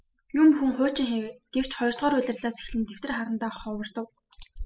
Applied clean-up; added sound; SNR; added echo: classical method spectral subtraction.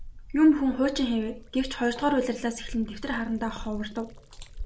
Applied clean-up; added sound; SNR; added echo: none; Liquid; 14 dB; none.